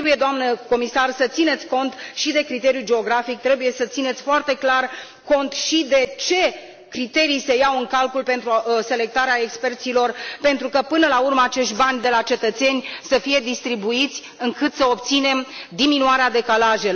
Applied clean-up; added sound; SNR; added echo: none; none; none; none.